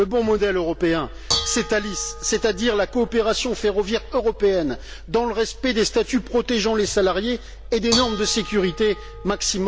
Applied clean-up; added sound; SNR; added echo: none; Dishes, pots, and pans / Bell; 11 dB; none.